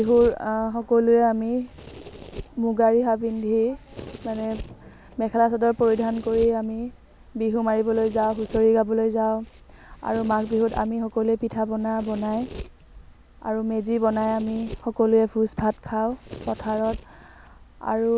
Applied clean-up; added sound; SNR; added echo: none; Domestic sounds, home sounds; 18 dB; none.